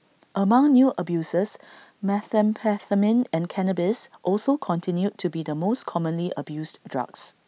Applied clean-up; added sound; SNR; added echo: none; none; none; none.